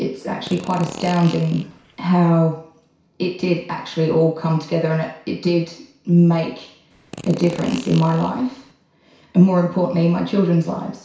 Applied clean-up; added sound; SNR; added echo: none; Fart; 16 dB; reverberation time 0.6 s.